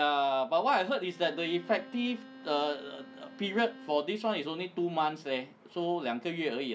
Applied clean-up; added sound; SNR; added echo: none; Bowed string instrument; 19 dB; none.